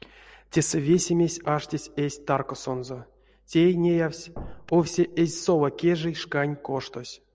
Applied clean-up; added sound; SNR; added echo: none; Thump, thud; 16 dB; none.